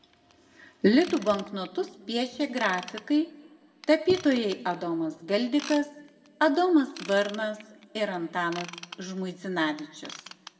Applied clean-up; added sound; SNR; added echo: none; Ratchet, pawl / Tools; 19 dB; reverberation time 1.4 s.